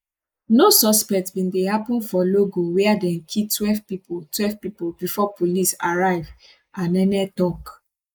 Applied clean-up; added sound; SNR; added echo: neural mask model Resemble Enhance denoiser.